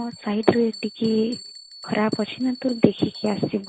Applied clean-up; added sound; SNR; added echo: none; Bell; 18 dB; none.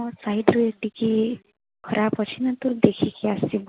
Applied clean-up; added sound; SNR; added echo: none; none; none; none.